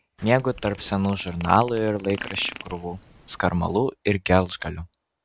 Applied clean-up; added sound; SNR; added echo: none; Fart; 18 dB; none.